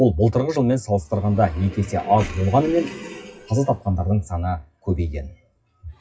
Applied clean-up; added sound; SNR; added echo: classical method WPE with log-MMSE.